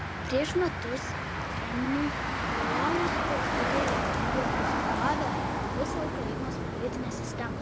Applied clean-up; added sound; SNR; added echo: none; Motor vehicle (road); -4 dB; none.